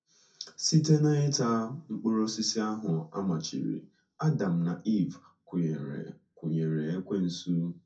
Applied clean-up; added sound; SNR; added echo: none; none; none; reverberation time 0.3 s.